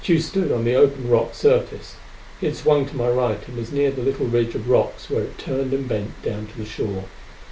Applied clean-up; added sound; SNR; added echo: none; none; none; none.